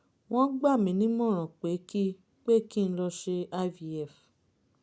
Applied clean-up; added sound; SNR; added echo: none; none; none; none.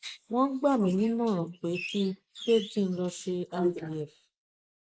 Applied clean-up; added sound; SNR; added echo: neural mask model Resemble Enhance denoiser.